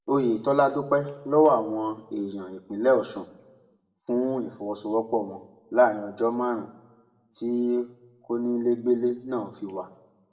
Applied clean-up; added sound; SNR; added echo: none; none; none; reverberation time 0.6 s.